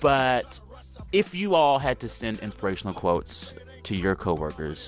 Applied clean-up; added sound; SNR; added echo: none; none; none; none.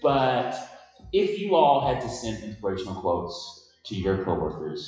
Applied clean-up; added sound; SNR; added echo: classical method WPE with log-MMSE.